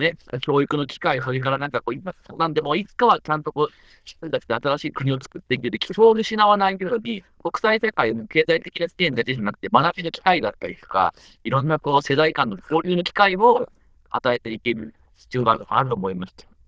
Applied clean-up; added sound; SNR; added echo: neural diffusion model UNIVERSE++.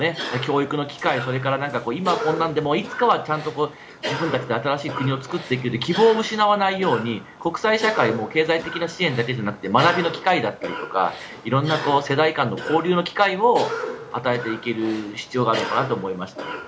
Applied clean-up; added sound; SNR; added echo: none; Cough; 11 dB; none.